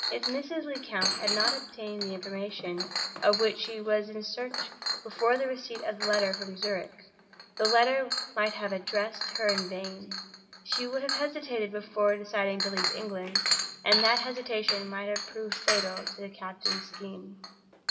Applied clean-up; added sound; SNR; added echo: none; Chink, clink; 3 dB; reverberation time 1.8 s.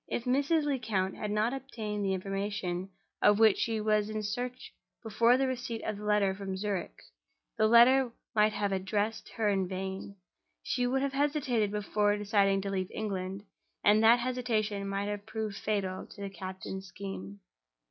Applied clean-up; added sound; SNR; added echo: none; none; none; none.